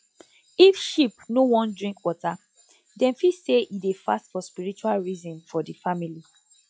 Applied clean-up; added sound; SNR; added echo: classical method log-MMSE.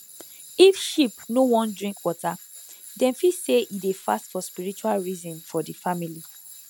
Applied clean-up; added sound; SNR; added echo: none; Tools; 20 dB; none.